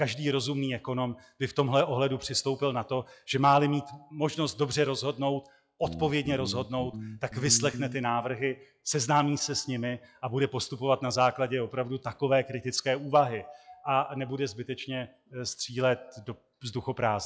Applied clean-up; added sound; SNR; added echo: classical method log-MMSE.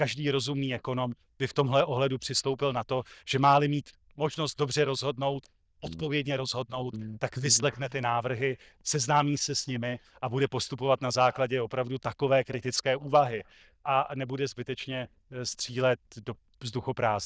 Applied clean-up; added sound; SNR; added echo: neural diffusion model UNIVERSE++.